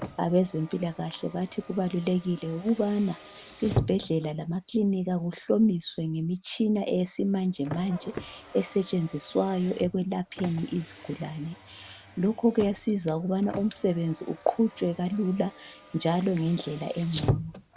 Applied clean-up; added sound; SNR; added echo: none; Car; 12 dB; none.